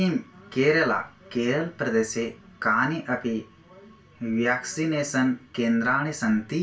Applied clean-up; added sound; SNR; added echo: none; none; none; reverberation time 0.3 s.